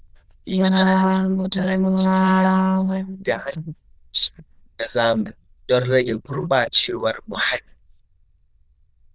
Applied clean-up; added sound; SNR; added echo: neural diffusion model UNIVERSE++.